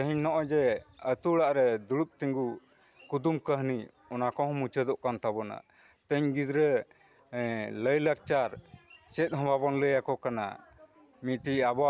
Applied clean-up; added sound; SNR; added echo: none; none; none; none.